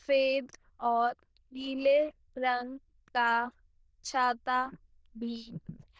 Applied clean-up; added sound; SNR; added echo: neural diffusion model UNIVERSE++.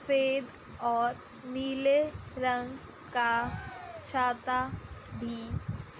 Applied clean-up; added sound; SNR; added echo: none; Cheering; 18 dB; none.